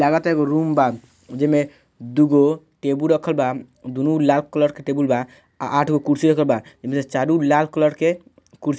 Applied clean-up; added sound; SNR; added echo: none; none; none; none.